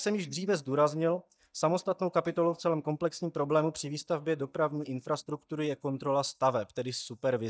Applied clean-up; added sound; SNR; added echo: neural mask model DeepFilterNet 3.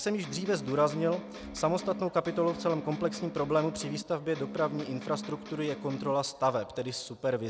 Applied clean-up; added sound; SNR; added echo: none; Electric guitar; 10 dB; none.